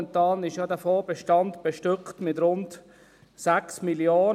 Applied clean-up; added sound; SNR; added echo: none; none; none; none.